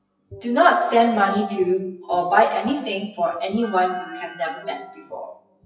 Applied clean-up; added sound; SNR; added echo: classical method WPE with log-MMSE.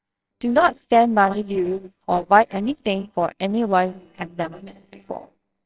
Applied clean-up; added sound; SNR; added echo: neural separator model SepFormer WHAMR!.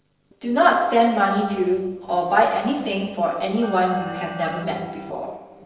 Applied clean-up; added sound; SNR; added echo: neural separator model SepFormer DNS4.